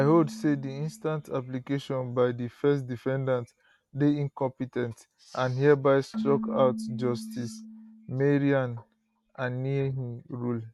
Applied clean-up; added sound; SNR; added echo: none; Keyboard (musical); 14 dB; none.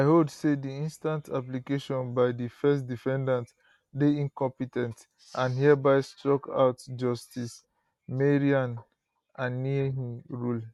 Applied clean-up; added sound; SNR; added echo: none; none; none; none.